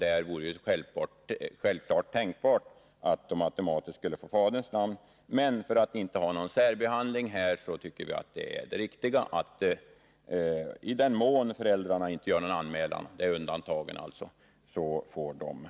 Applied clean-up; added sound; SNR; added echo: none; none; none; none.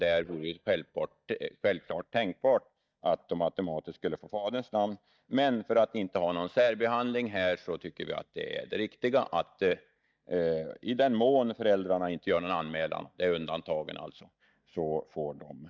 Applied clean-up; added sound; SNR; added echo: neural mask model DeepFilterNet 3.